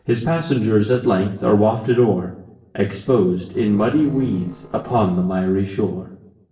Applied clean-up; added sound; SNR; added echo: neural separator model SepFormer DNS4.